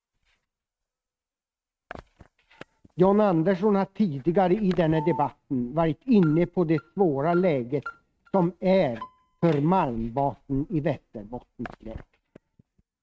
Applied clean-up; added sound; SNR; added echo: neural mask model RNNoise.